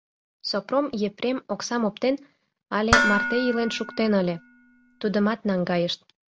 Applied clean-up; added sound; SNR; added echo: none; Dishes, pots, and pans; 0 dB; none.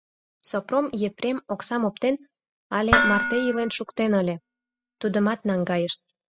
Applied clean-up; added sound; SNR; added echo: classical method spectral subtraction.